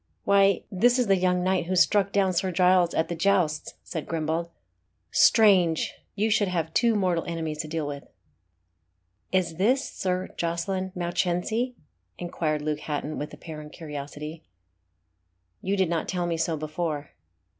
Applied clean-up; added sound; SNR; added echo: none; none; none; none.